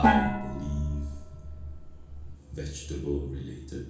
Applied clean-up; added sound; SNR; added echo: none; Gong; -5 dB; reverberation time 0.6 s.